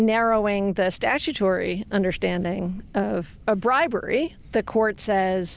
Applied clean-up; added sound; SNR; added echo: none; none; none; none.